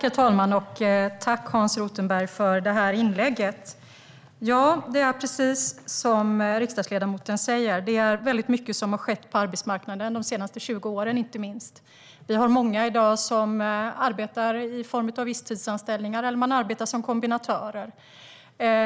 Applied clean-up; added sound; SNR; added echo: none; none; none; none.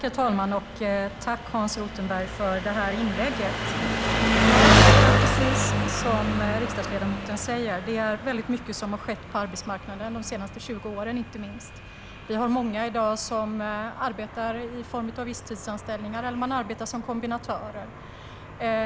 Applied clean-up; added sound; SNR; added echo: none; Engine; -3 dB; none.